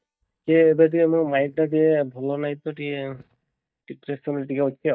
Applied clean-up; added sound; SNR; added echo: neural mask model DeepFilterNet 3.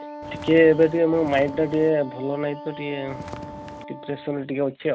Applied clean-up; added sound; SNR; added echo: none; Wind instrument, woodwind instrument + Walk, footsteps; 14 dB; none.